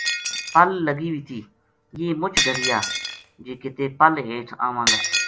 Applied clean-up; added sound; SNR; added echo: none; Shatter; 4 dB; none.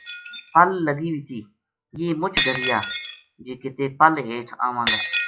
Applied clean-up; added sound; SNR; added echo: classical method log-MMSE.